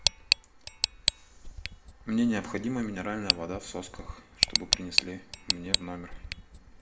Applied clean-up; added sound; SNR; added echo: none; Tick; -3 dB; reverberation time 1.1 s.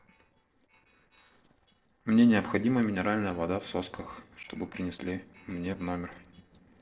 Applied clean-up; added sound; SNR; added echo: neural separator model SepFormer DNS4.